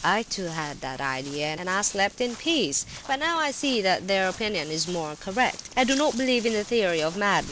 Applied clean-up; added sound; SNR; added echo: none; Walk, footsteps; 16 dB; none.